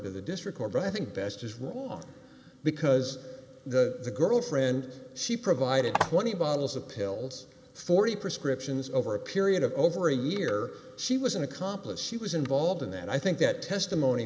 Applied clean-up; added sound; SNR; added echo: none; Telephone; 5 dB; none.